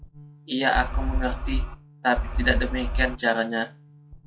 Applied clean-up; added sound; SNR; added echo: classical method log-MMSE.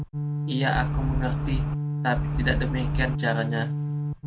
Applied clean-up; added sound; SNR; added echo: none; Organ + Wind; -4 dB; none.